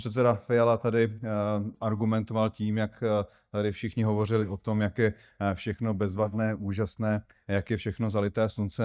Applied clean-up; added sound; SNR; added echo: neural mask model DeepFilterNet 3.